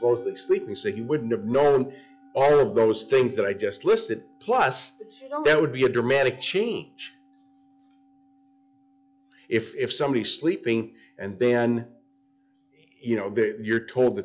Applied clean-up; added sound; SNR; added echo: classical method log-MMSE.